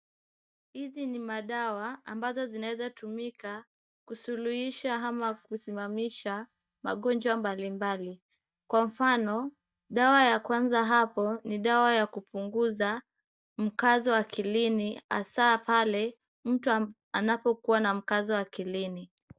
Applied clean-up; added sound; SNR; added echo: neural mask model DeepFilterNet 3.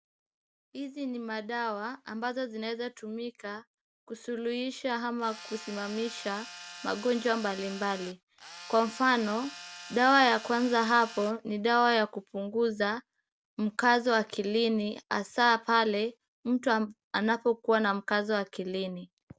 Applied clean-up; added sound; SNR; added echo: none; Tools; 15 dB; none.